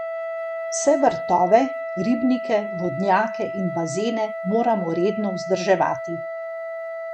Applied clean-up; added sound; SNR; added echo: none; Wind instrument, woodwind instrument; 7 dB; none.